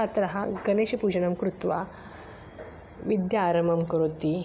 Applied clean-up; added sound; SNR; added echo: none; none; none; none.